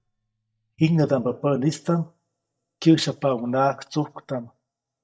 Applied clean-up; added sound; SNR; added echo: neural mask model DeepFilterNet 3.